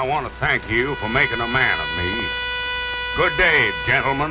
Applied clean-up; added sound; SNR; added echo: none; Trumpet; 6 dB; none.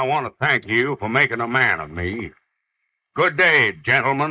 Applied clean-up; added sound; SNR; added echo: neural mask model Resemble Enhance denoiser.